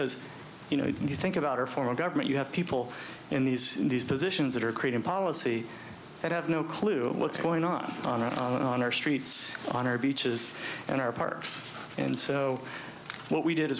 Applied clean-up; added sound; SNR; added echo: none; none; none; none.